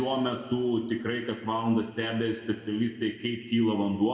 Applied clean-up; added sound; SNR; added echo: none; none; none; reverberation time 1.8 s.